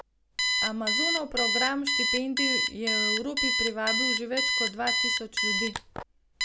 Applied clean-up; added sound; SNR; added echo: none; Alarm; -5 dB; none.